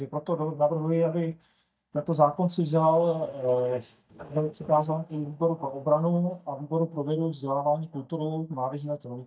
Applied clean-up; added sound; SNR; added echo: neural mask model DeepFilterNet 3.